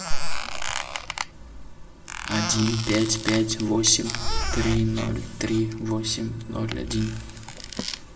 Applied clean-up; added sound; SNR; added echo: none; Squeak; 10 dB; reverberation time 0.3 s.